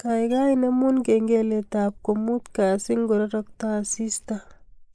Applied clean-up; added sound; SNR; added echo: neural mask model Resemble Enhance denoiser.